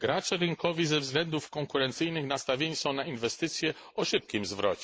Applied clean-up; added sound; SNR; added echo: neural mask model Resemble Enhance denoiser.